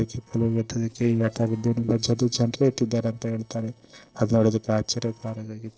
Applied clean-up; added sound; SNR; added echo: neural separator model SepFormer DNS4.